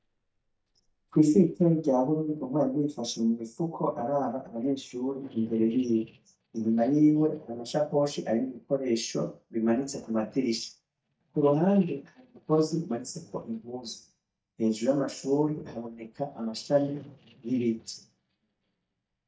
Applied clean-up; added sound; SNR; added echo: neural mask model DeepFilterNet 3.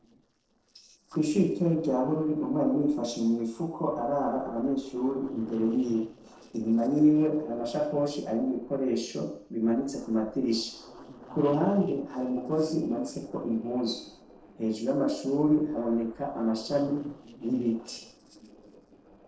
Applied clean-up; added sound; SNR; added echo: neural separator model SepFormer DNS4.